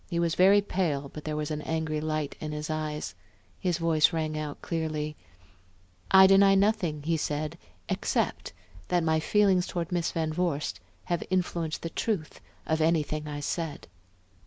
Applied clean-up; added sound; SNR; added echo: none; none; none; none.